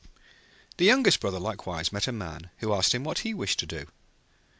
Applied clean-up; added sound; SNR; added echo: none; none; none; none.